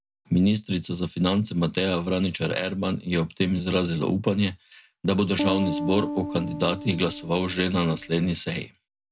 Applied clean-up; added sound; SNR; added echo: none; Piano; 7 dB; none.